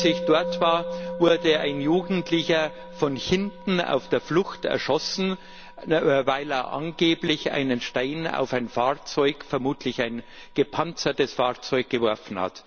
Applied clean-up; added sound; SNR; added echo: none; Musical instrument; 13 dB; none.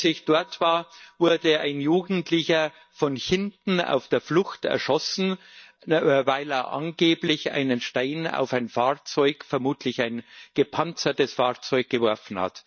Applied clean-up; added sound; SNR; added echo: neural mask model DeepFilterNet 3.